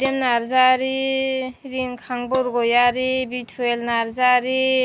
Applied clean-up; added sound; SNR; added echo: none; Dishes, pots, and pans; 19 dB; none.